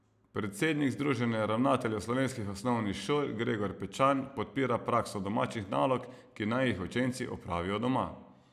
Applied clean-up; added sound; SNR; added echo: none; none; none; none.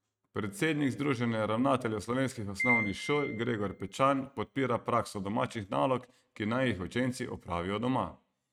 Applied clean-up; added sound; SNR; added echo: neural mask model RNNoise.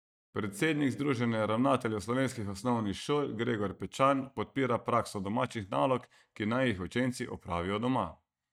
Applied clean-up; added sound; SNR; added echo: neural mask model DeepFilterNet 3.